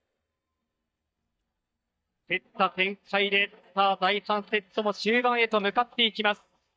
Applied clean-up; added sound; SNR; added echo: neural mask model DeepFilterNet 3.